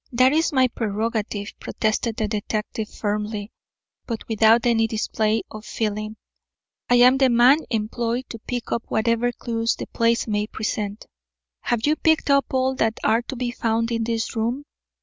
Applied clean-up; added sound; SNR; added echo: none; none; none; none.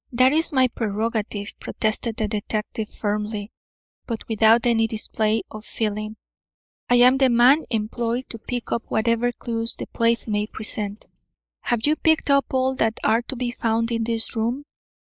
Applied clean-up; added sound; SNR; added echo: neural mask model Resemble Enhance denoiser.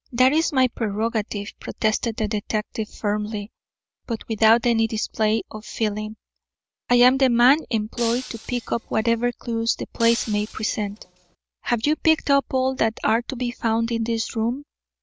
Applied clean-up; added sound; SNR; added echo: none; Shatter; 14 dB; none.